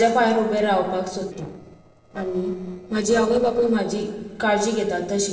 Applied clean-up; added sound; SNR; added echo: neural separator model SepFormer DNS4.